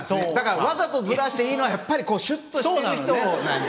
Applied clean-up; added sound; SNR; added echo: none; Coin (dropping) + Brass instrument; 19 dB; none.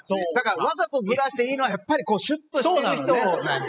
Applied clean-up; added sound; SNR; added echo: classical method spectral subtraction.